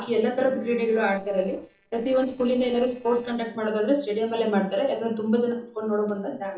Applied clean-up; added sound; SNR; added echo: neural separator model SepFormer DNS4.